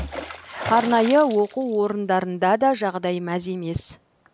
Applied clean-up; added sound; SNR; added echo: none; Water / Splash, splatter; 14 dB; none.